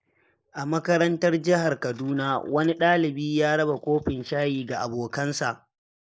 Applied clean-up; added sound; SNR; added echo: neural mask model Resemble Enhance denoiser.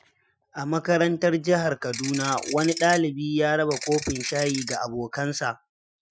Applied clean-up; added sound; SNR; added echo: classical method Wiener filter.